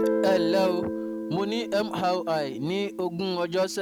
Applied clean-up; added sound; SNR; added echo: none; Guitar; 3 dB; none.